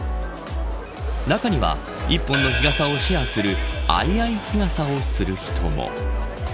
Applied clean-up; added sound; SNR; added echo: none; Hi-hat; 8 dB; none.